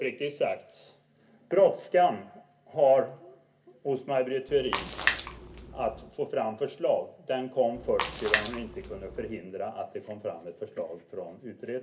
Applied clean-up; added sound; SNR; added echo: none; Splash, splatter; 2 dB; reverberation time 0.3 s.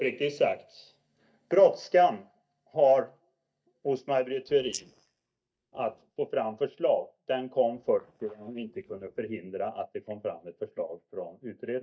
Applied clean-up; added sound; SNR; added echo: neural mask model DeepFilterNet 3.